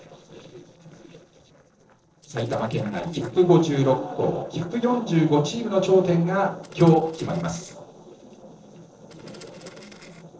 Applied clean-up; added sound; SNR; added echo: neural separator model SepFormer DNS4.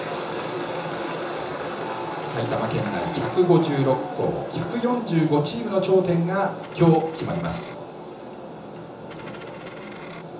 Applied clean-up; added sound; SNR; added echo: none; Coin (dropping); 18 dB; reverberation time 0.7 s.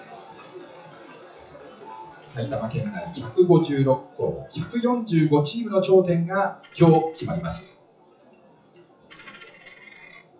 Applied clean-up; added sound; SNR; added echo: classical method WPE with log-MMSE.